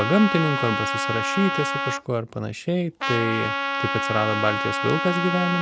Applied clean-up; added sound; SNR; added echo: none; Trumpet; 2 dB; none.